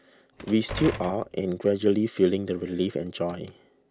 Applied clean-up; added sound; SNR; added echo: none; Door; 11 dB; none.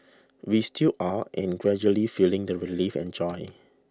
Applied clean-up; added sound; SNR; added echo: none; none; none; none.